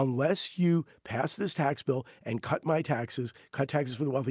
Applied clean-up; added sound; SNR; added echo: none; none; none; none.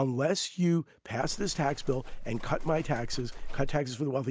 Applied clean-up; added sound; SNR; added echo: none; Livestock, farm animals, working animals; 4 dB; none.